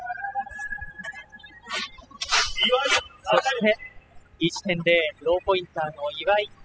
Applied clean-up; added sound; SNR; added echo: classical method spectral subtraction.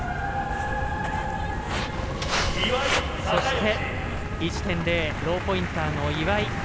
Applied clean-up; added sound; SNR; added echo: none; Walk, footsteps; 2 dB; none.